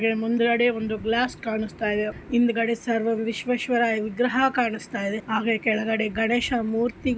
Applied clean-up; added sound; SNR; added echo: none; none; none; none.